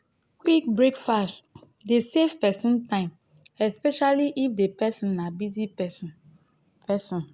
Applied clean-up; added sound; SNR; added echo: none; none; none; none.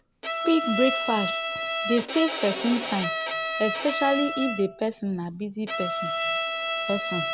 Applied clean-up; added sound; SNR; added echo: none; Bowed string instrument; 2 dB; none.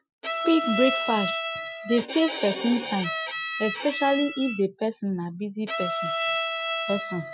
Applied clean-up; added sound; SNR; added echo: classical method Wiener filter.